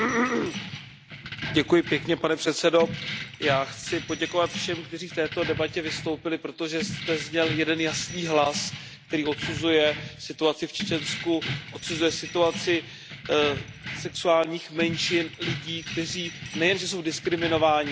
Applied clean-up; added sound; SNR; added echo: none; Keys jangling; 9 dB; none.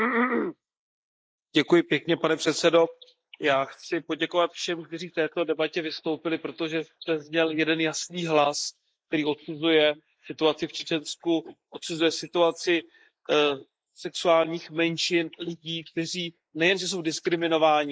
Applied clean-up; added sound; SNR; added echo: neural mask model Resemble Enhance denoiser.